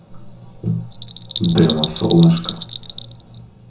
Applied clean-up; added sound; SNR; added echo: none; Bell; 9 dB; reverberation time 0.6 s.